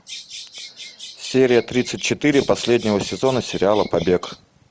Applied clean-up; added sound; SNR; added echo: none; Bird vocalization, bird call, bird song; 17 dB; none.